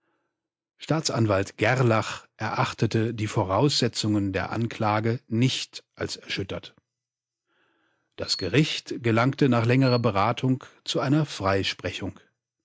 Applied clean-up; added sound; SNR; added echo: neural mask model DeepFilterNet 3.